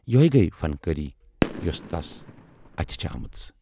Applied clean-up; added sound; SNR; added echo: none; Fireworks; 7 dB; none.